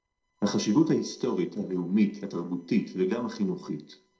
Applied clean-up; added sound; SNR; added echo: neural separator model SepFormer DNS4.